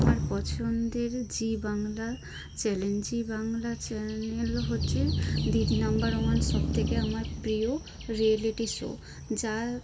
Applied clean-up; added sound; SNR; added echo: none; Engine starting / Accelerating, revving, vroom / Motor vehicle (road); 1 dB; reverberation time 1.5 s.